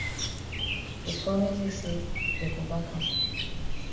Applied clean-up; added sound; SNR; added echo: none; Chirp, tweet; -2 dB; reverberation time 1.0 s.